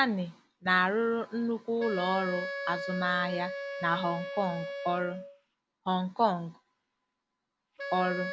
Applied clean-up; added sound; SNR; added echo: none; Wind instrument, woodwind instrument; 8 dB; none.